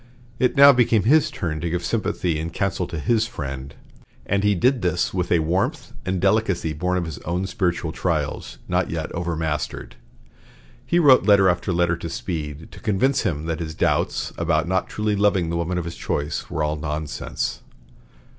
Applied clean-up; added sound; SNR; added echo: none; none; none; none.